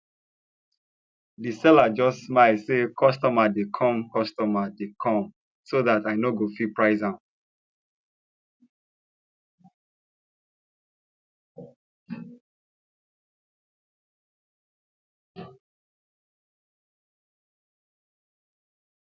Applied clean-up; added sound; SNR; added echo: none; none; none; none.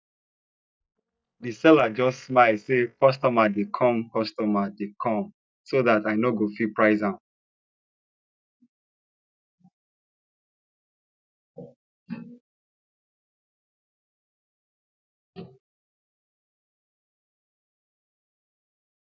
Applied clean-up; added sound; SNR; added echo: neural mask model DeepFilterNet 3.